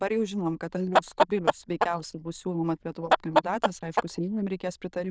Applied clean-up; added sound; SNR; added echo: neural diffusion model UNIVERSE++.